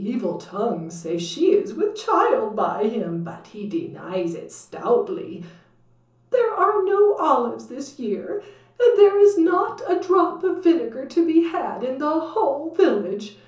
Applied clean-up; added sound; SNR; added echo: none; none; none; reverberation time 0.8 s.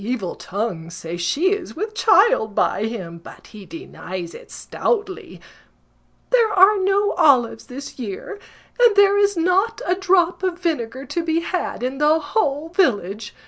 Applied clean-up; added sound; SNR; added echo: none; none; none; none.